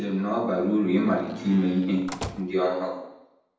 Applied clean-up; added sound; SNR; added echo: none; Slam; 14 dB; reverberation time 0.8 s.